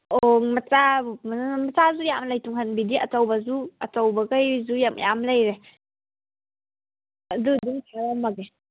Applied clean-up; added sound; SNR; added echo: none; none; none; none.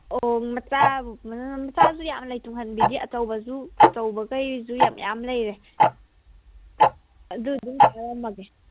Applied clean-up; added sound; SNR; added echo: none; Tick-tock; -4 dB; none.